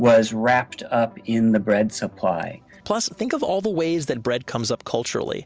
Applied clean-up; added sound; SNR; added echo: none; none; none; none.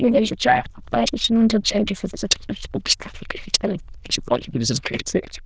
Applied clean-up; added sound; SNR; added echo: neural diffusion model UNIVERSE++.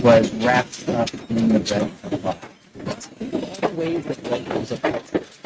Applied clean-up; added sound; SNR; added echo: neural mask model RNNoise.